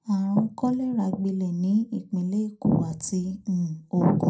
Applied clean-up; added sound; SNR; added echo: none; none; none; reverberation time 0.2 s.